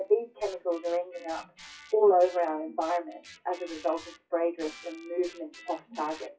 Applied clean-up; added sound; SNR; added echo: classical method WPE with log-MMSE.